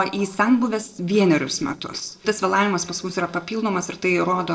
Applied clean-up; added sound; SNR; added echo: neural separator model SepFormer DNS4.